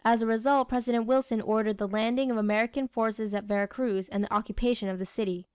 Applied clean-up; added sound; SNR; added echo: none; none; none; none.